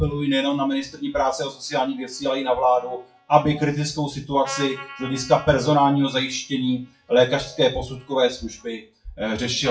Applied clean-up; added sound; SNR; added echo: classical method WPE with log-MMSE.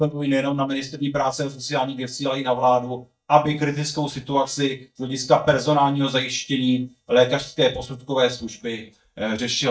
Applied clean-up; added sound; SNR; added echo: neural mask model DeepFilterNet 3.